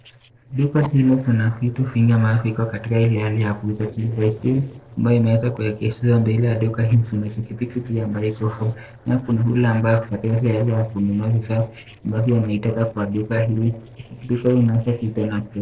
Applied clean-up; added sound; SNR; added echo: neural separator model SepFormer DNS4.